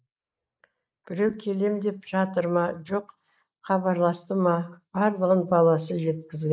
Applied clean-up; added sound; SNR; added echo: neural mask model Resemble Enhance denoiser.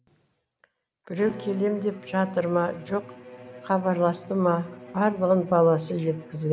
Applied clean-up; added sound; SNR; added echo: none; Bowed string instrument; 19 dB; none.